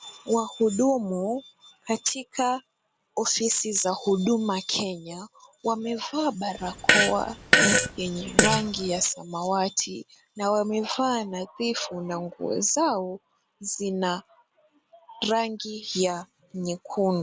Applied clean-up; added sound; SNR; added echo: none; Fart; -4 dB; none.